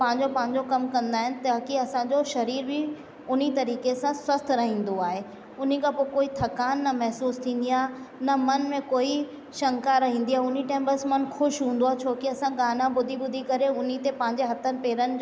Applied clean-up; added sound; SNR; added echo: none; none; none; none.